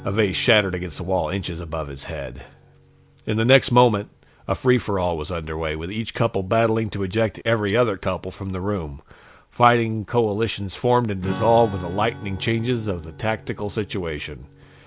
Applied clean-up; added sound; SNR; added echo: none; Strum; 19 dB; none.